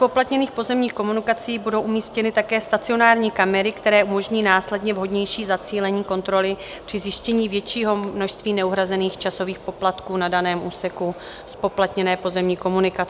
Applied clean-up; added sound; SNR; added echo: none; none; none; none.